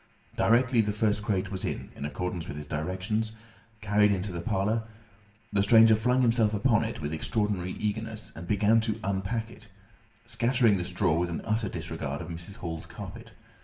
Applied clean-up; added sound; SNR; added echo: none; none; none; reverberation time 0.6 s.